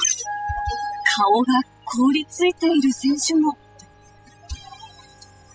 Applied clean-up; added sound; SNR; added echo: classical method spectral subtraction.